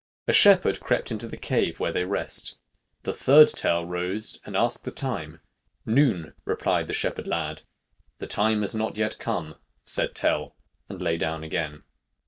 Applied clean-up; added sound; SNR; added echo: neural mask model DeepFilterNet 3.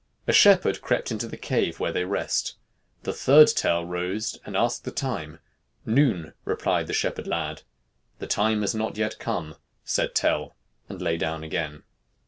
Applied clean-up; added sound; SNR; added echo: none; none; none; none.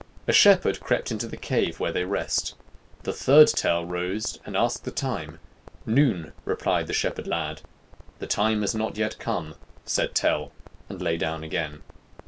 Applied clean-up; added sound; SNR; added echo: none; Crackle; 20 dB; none.